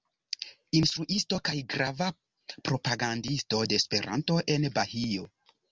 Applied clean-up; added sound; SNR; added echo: none; none; none; none.